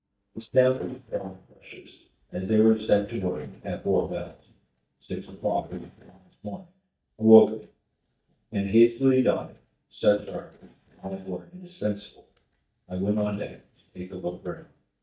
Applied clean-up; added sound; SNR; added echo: neural mask model DeepFilterNet 3.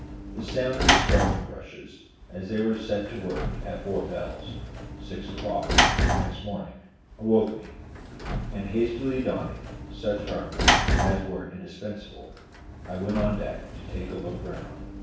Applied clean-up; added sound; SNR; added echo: none; Sliding door / Slam; -2 dB; reverberation time 0.7 s.